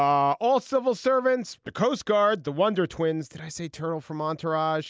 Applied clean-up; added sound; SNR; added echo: none; none; none; none.